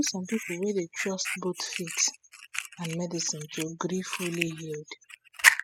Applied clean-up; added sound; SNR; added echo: classical method spectral subtraction.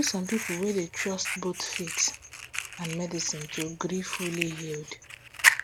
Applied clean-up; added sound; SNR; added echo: none; Fire; 0 dB; none.